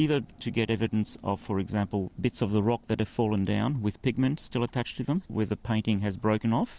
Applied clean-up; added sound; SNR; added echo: none; none; none; none.